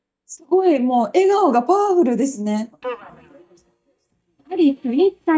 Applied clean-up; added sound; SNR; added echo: neural mask model DeepFilterNet 3.